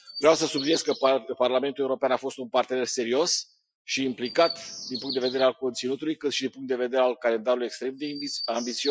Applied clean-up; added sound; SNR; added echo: classical method Wiener filter.